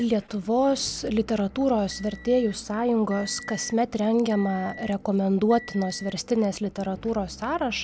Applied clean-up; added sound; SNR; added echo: none; Motor vehicle (road) / Engine; 19 dB; none.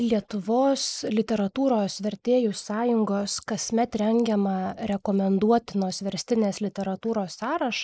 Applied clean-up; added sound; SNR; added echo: neural mask model Resemble Enhance denoiser.